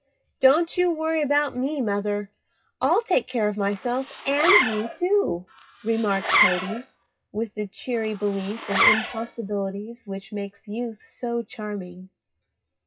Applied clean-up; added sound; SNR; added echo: classical method WPE with log-MMSE.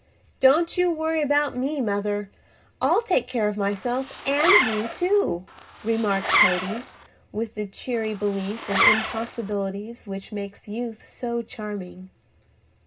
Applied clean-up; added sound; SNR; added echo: none; Zipper (clothing); 1 dB; reverberation time 0.2 s.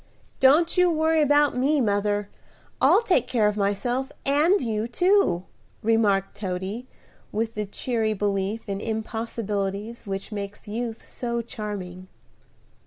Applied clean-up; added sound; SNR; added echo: none; none; none; none.